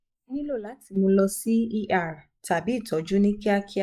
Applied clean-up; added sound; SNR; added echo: neural mask model Resemble Enhance denoiser.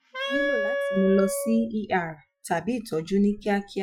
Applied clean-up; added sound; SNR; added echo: classical method Wiener filter.